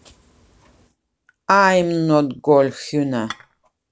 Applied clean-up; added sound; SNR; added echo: none; Dishes, pots, and pans / Chink, clink; 16 dB; none.